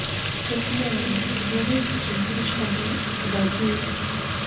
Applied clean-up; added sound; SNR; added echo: none; Fill (with liquid) / Trickle, dribble / Sink (filling or washing); -2 dB; reverberation time 2.2 s.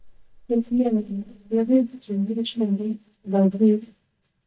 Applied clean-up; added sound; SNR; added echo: neural mask model DeepFilterNet 3.